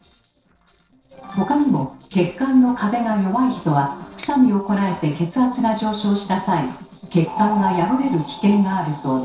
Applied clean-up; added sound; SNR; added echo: neural separator model SepFormer DNS4.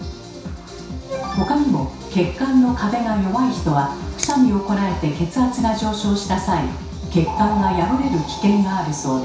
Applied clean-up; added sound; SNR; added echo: none; Finger snapping; 15 dB; reverberation time 0.6 s.